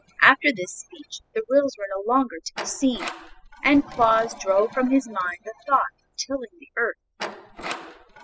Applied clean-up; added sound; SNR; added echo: classical method spectral subtraction.